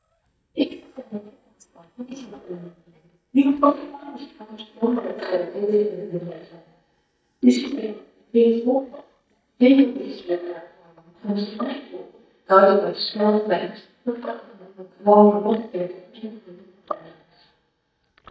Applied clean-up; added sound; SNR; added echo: neural mask model DeepFilterNet 3.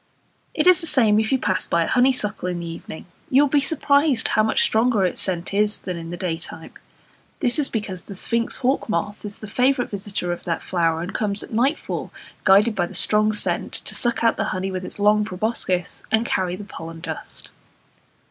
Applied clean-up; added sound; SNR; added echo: none; none; none; none.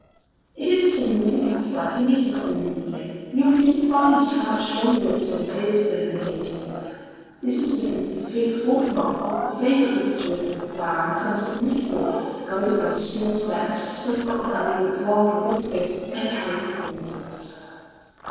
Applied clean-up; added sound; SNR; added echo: neural separator model SepFormer DNS4.